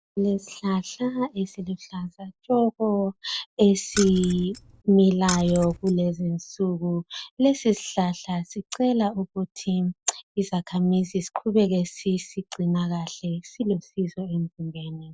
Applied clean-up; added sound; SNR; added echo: none; Keys jangling; 10 dB; none.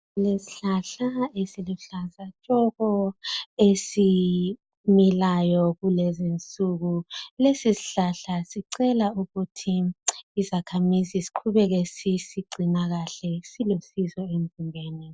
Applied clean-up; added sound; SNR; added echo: none; none; none; none.